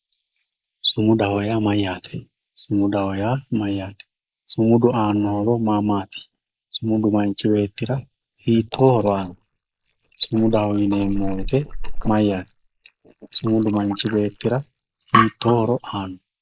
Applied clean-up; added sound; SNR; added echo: neural mask model Resemble Enhance denoiser.